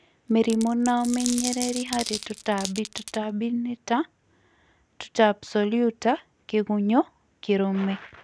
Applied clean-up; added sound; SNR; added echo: none; Glass; 9 dB; none.